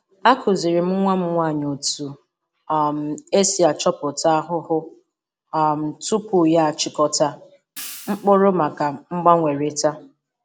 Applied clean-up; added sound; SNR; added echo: none; Hi-hat; 19 dB; none.